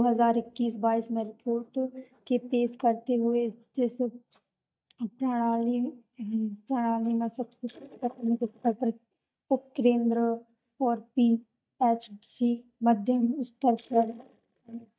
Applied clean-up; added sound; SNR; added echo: neural mask model DeepFilterNet 3.